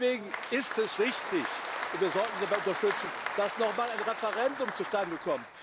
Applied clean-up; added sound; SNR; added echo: none; Applause; 5 dB; none.